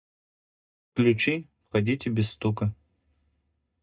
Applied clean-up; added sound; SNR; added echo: neural mask model DeepFilterNet 3.